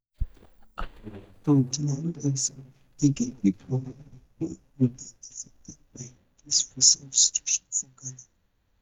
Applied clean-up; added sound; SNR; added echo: neural mask model DeepFilterNet 3.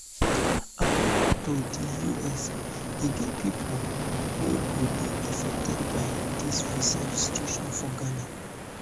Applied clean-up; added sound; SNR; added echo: none; Fire; -4 dB; none.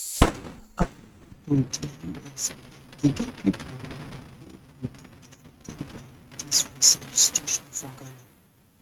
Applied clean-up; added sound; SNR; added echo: neural mask model RNNoise.